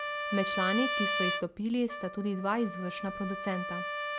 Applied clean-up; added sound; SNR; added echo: none; Trumpet; 2 dB; none.